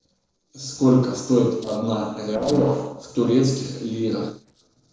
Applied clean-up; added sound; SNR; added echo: neural separator model SepFormer DNS4.